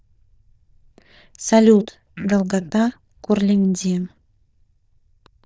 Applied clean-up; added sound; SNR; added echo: neural diffusion model UNIVERSE++.